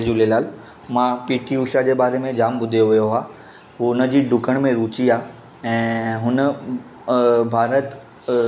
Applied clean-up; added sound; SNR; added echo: none; none; none; none.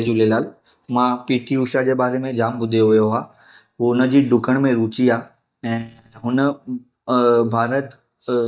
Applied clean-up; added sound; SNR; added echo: neural mask model DeepFilterNet 3.